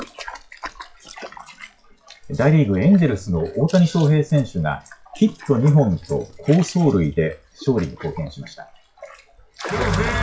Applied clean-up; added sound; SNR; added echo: classical method WPE with log-MMSE.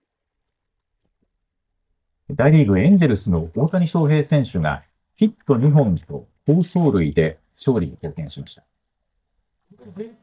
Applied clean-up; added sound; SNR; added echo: neural mask model DeepFilterNet 3.